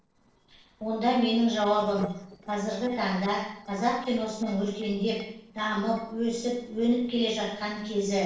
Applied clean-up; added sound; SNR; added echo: neural separator model SepFormer DNS4.